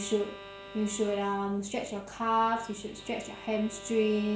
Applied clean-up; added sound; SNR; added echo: none; Bowed string instrument; 18 dB; none.